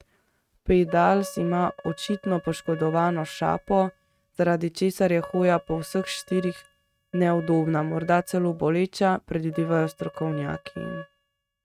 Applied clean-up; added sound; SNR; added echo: neural mask model RNNoise.